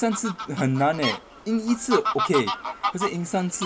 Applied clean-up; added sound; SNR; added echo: none; Fowl; 5 dB; none.